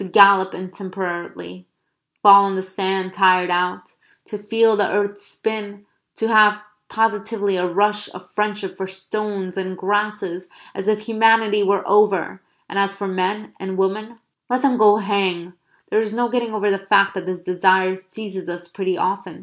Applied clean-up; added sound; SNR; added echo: none; none; none; none.